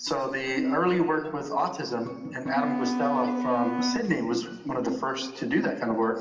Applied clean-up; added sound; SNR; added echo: none; Wind instrument, woodwind instrument; 4 dB; reverberation time 1.2 s.